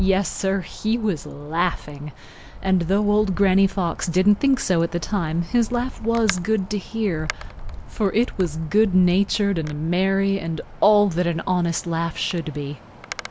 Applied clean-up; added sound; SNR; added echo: none; Wind; 13 dB; none.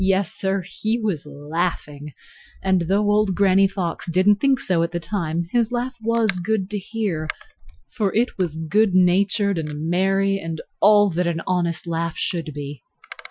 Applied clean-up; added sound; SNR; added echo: classical method Wiener filter.